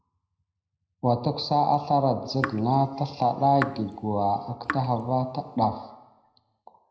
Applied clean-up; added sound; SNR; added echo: none; Raindrop / Drip; 11 dB; reverberation time 0.8 s.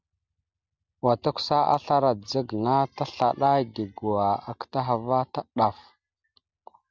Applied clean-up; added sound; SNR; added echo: none; none; none; none.